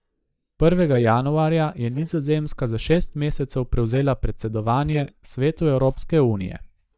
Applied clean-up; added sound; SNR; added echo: neural mask model DeepFilterNet 3.